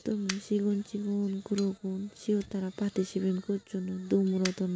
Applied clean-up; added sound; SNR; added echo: none; Fire; 17 dB; none.